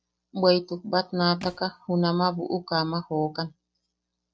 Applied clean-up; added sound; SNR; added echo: neural separator model SepFormer DNS4.